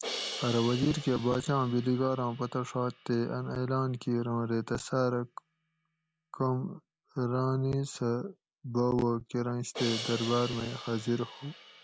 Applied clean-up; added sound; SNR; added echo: none; Crash cymbal; 14 dB; none.